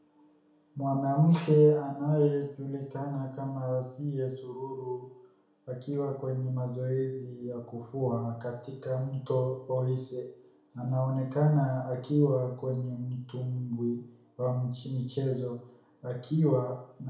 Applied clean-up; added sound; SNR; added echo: none; none; none; reverberation time 0.6 s.